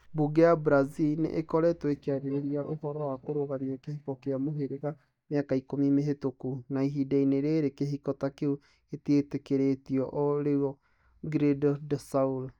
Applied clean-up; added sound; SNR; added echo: neural mask model DeepFilterNet 3.